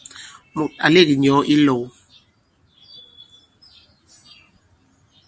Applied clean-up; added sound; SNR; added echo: none; none; none; none.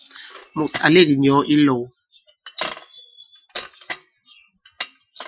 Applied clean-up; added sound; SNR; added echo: classical method Wiener filter.